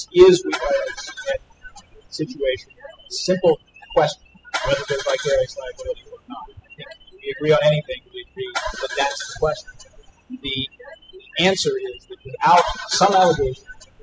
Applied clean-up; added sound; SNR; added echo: classical method spectral subtraction.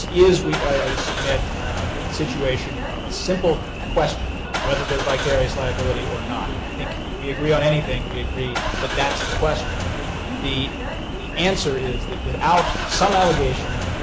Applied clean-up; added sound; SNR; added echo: none; Engine starting / Car; 2 dB; none.